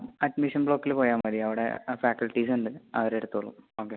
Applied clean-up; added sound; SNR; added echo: none; none; none; none.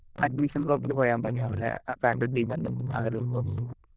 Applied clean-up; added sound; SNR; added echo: neural diffusion model UNIVERSE++.